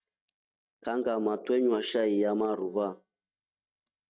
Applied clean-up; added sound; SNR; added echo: neural mask model DeepFilterNet 3.